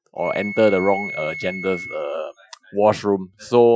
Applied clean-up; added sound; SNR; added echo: classical method Wiener filter.